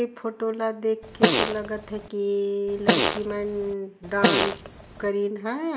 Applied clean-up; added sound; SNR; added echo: none; Fart; -2 dB; none.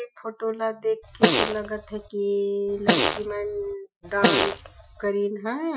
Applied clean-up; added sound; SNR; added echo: classical method Wiener filter.